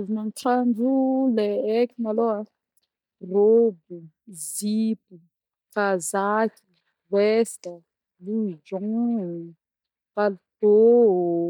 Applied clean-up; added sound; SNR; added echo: neural mask model DeepFilterNet 3.